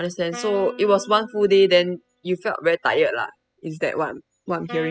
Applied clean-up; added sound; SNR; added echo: classical method spectral subtraction.